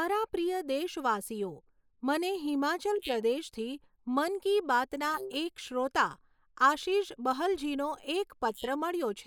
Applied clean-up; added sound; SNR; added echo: neural mask model Resemble Enhance denoiser.